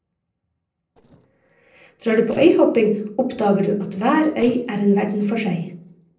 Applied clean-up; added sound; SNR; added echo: neural separator model SepFormer DNS4.